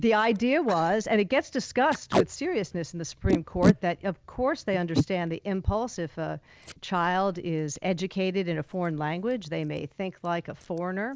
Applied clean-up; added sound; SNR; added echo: neural mask model Resemble Enhance denoiser.